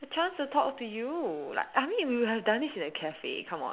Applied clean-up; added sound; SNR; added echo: none; none; none; none.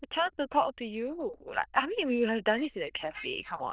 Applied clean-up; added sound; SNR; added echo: neural diffusion model UNIVERSE++.